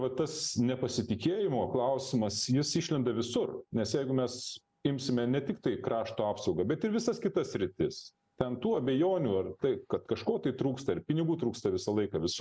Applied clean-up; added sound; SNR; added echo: none; none; none; none.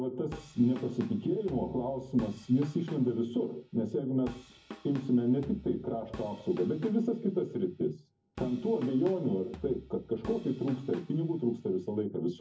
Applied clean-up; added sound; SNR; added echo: none; Drum kit; 18 dB; reverberation time 0.3 s.